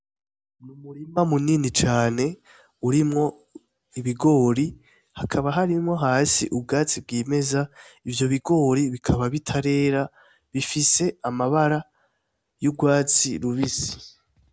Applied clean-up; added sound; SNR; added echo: none; none; none; none.